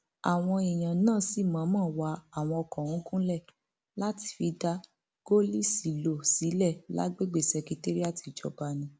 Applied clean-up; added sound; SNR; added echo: none; none; none; none.